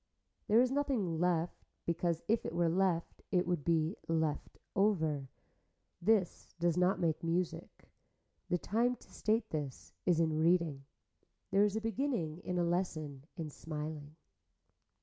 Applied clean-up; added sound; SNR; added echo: none; none; none; none.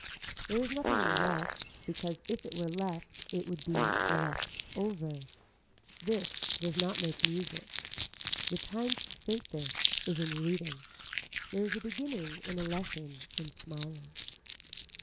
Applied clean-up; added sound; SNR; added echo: none; Fart + Crumpling, crinkling; -3 dB; none.